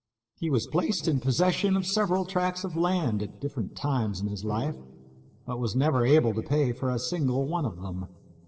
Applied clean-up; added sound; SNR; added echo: neural separator model SepFormer DNS4.